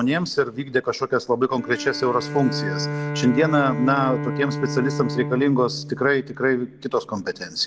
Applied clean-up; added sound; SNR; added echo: none; Bowed string instrument; 8 dB; none.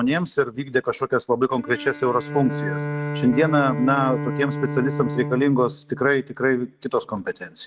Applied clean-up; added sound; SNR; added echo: neural mask model RNNoise.